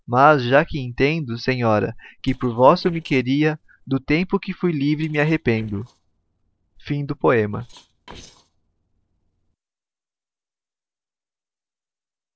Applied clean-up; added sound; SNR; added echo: neural separator model SepFormer DNS4.